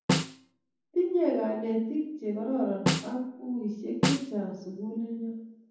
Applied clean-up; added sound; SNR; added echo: none; Snare drum; 0 dB; reverberation time 0.9 s.